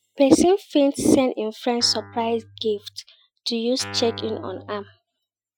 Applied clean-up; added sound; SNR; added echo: classical method Wiener filter.